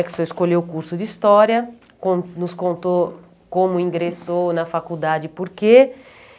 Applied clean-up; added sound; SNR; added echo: none; none; none; none.